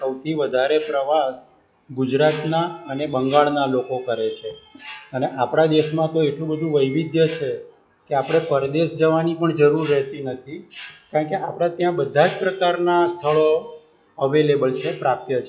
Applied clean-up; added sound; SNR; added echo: classical method log-MMSE.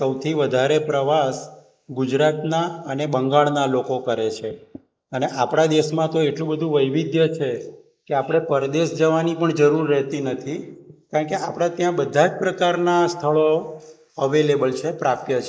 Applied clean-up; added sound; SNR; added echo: neural mask model Resemble Enhance denoiser.